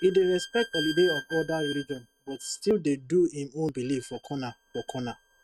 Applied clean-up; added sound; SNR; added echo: neural mask model RNNoise.